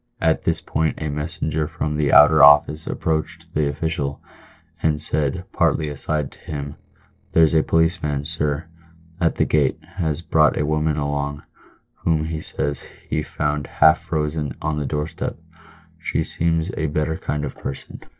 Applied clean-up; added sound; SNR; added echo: neural separator model SepFormer DNS4.